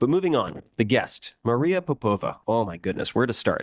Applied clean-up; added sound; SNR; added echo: neural mask model DeepFilterNet 3.